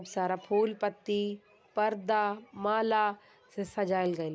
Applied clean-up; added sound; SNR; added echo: none; none; none; none.